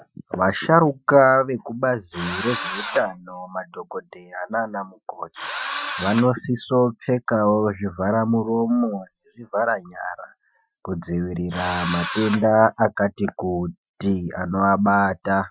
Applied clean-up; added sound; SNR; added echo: classical method Wiener filter.